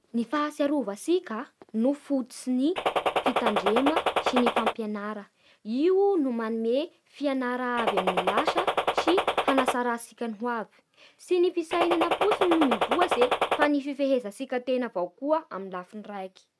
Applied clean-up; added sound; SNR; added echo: none; Gunshot, gunfire; -2 dB; none.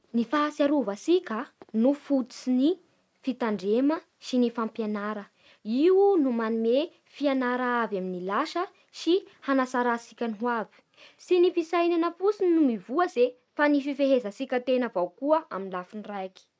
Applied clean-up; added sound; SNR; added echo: none; none; none; none.